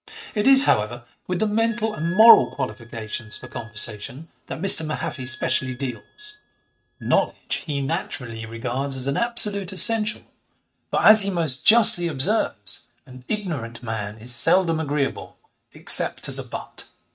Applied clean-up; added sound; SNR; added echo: neural mask model RNNoise.